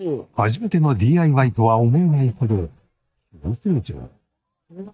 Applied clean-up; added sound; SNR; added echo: neural mask model DeepFilterNet 3.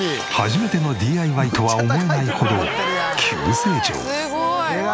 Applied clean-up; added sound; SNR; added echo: none; none; none; none.